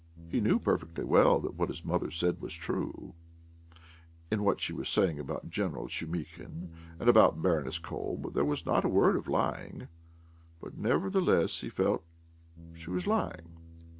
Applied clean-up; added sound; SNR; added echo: none; Bass guitar; 19 dB; none.